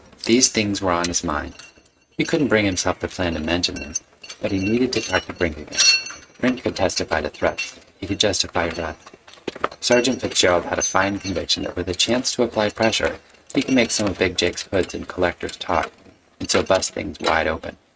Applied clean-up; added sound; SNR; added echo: neural mask model RNNoise.